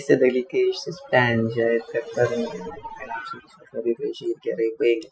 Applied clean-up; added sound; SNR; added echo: classical method Wiener filter.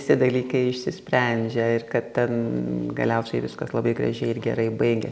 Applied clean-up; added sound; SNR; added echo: none; none; none; none.